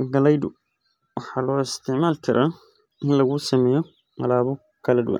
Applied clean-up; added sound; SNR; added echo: none; none; none; none.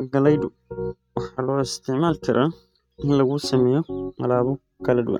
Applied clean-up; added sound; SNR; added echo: neural mask model RNNoise.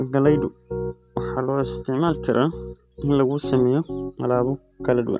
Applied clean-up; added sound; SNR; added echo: none; Piano; 9 dB; none.